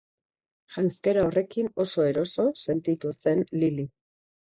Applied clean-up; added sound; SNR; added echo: neural mask model Resemble Enhance denoiser.